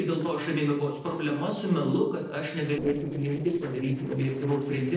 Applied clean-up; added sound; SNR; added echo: neural separator model SepFormer DNS4.